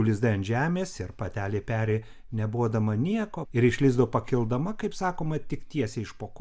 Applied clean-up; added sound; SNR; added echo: none; none; none; none.